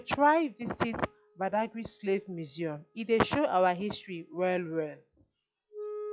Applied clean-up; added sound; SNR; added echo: classical method log-MMSE.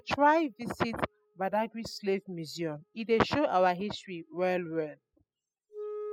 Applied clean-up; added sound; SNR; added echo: classical method spectral subtraction.